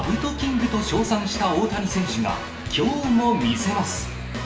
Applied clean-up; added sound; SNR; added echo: none; none; none; reverberation time 0.6 s.